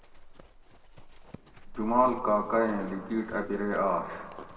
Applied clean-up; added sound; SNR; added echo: none; Livestock, farm animals, working animals; 15 dB; reverberation time 1.8 s.